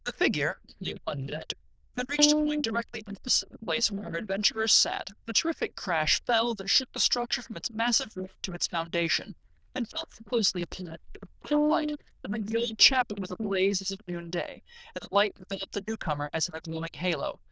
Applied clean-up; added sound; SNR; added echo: neural diffusion model UNIVERSE++.